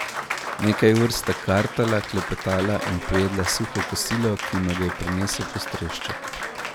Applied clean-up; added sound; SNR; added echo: none; Applause; 6 dB; none.